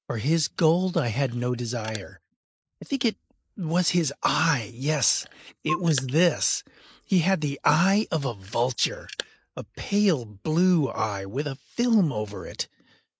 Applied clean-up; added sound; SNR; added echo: neural mask model Resemble Enhance denoiser.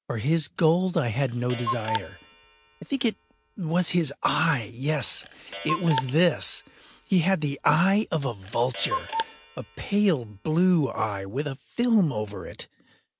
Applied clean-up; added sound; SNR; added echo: none; Clock; 11 dB; none.